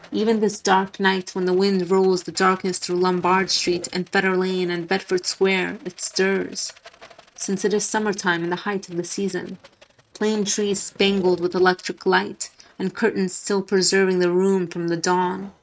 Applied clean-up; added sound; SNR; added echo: neural mask model RNNoise.